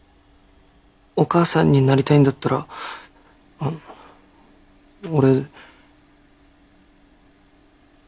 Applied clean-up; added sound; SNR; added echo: none; none; none; none.